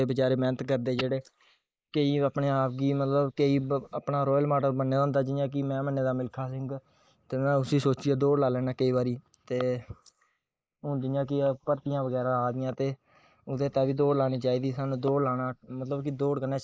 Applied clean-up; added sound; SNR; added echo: neural mask model Resemble Enhance denoiser.